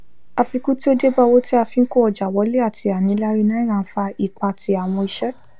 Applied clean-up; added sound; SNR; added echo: none; Breathing; 19 dB; none.